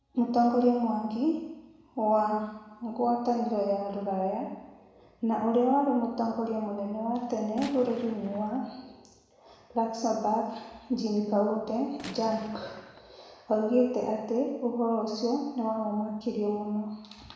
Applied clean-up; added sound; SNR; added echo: none; Gunshot, gunfire; 17 dB; reverberation time 1.0 s.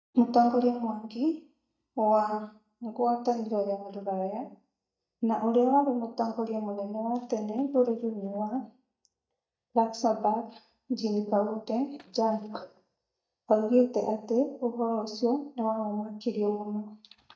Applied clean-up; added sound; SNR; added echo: neural mask model DeepFilterNet 3.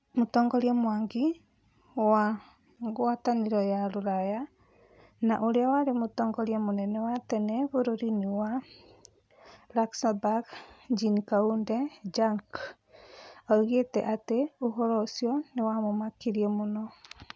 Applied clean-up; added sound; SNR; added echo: none; none; none; none.